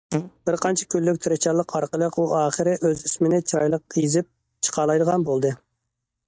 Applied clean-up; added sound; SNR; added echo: neural mask model DeepFilterNet 3.